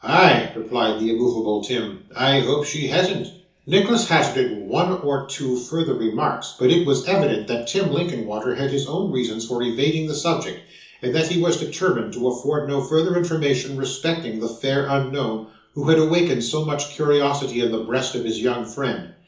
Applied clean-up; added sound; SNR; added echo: none; none; none; reverberation time 0.6 s.